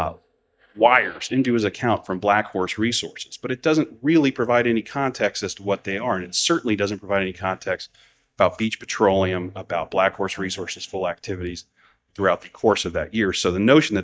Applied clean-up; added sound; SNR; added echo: neural mask model DeepFilterNet 3.